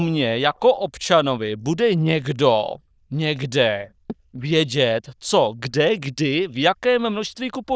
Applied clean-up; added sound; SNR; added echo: neural diffusion model UNIVERSE++.